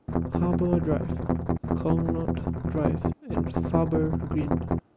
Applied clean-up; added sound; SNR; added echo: none; Strum; -3 dB; none.